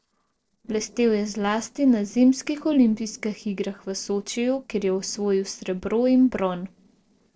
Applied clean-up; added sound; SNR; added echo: neural separator model SepFormer DNS4.